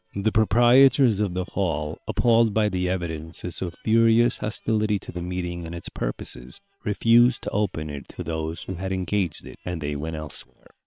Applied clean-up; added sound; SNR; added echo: neural separator model SepFormer WHAM!.